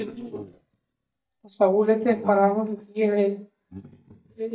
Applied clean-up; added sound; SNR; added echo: neural mask model DeepFilterNet 3.